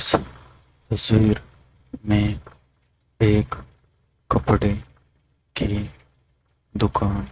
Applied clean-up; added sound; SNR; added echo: neural mask model RNNoise.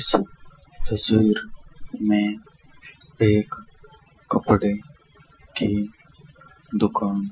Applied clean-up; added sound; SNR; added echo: classical method Wiener filter.